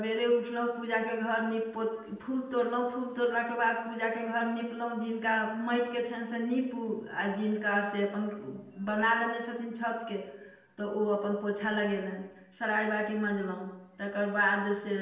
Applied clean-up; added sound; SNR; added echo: none; none; none; reverberation time 0.8 s.